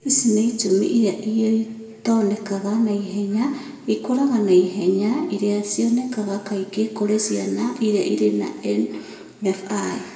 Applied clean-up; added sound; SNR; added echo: none; none; none; reverberation time 1.1 s.